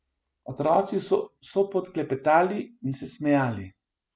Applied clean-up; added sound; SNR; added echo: none; none; none; none.